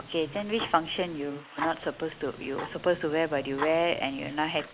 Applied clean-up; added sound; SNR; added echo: neural mask model Resemble Enhance denoiser.